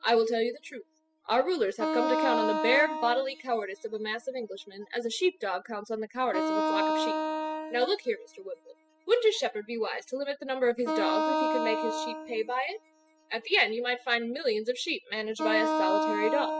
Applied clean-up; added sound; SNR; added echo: classical method spectral subtraction.